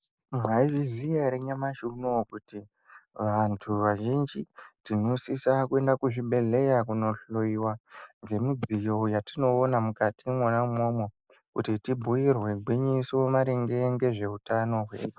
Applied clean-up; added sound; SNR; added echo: neural mask model Resemble Enhance denoiser.